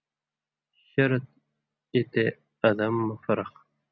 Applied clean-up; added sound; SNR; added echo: none; none; none; none.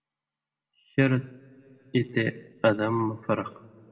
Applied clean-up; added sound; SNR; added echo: none; none; none; reverberation time 1.3 s.